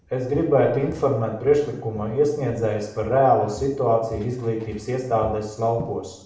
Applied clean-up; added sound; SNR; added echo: none; Walk, footsteps; 20 dB; reverberation time 0.7 s.